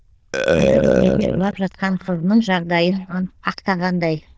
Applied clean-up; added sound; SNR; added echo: neural diffusion model UNIVERSE++.